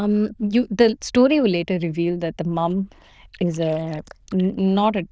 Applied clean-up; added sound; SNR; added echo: neural diffusion model UNIVERSE++.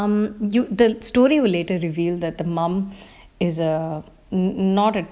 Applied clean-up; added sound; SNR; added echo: none; none; none; none.